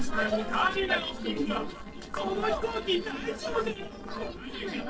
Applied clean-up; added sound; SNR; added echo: neural separator model SepFormer DNS4.